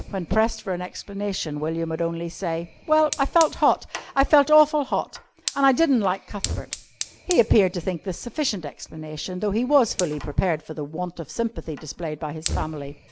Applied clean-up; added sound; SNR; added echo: none; Fire; 14 dB; none.